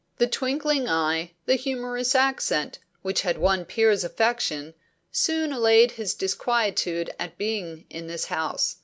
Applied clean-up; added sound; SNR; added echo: none; none; none; none.